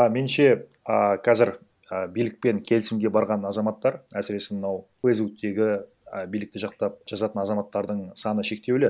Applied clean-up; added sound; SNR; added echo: none; none; none; none.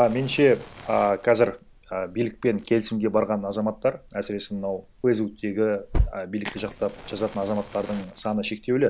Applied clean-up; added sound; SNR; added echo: none; Fire; 11 dB; none.